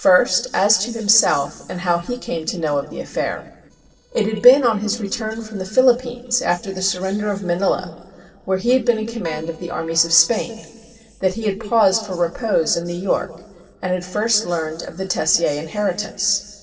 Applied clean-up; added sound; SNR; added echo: neural separator model SepFormer DNS4.